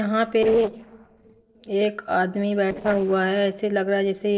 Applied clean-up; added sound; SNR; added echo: neural separator model SepFormer DNS4.